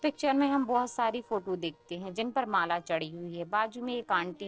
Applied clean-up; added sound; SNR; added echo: neural separator model SepFormer DNS4.